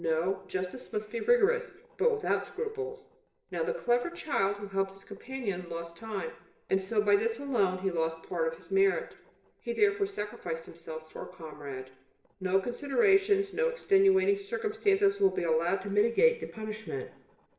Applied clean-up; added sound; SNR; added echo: neural separator model SepFormer DNS4.